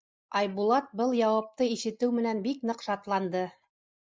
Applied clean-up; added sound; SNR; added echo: neural mask model Resemble Enhance denoiser.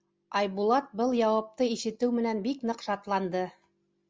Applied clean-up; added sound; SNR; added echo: none; none; none; none.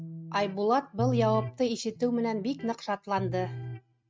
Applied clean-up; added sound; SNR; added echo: neural mask model RNNoise.